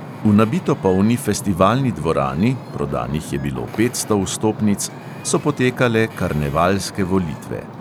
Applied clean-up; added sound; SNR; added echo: none; Wind / Ocean; 13 dB; none.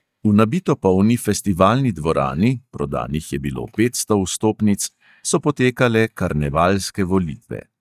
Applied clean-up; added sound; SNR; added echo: neural mask model DeepFilterNet 3.